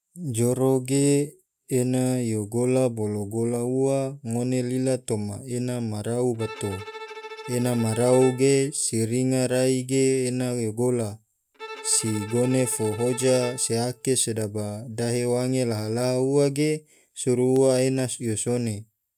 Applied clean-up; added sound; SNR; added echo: none; Bowed string instrument; 16 dB; none.